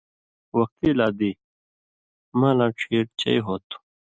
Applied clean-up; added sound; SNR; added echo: none; none; none; none.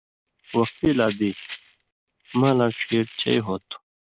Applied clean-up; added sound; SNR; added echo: none; Rattle; 15 dB; none.